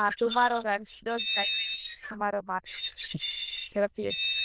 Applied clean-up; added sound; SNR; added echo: neural diffusion model UNIVERSE++.